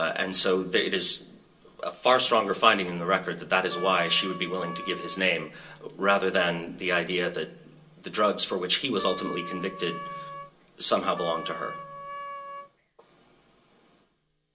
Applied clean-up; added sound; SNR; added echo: none; Wind instrument, woodwind instrument; 11 dB; reverberation time 0.2 s.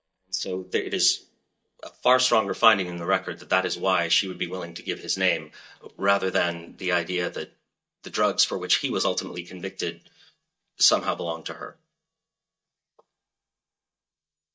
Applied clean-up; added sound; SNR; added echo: neural mask model DeepFilterNet 3.